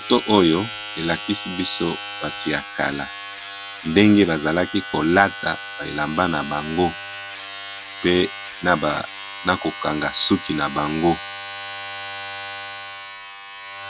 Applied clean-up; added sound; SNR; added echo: none; Domestic sounds, home sounds; 9 dB; none.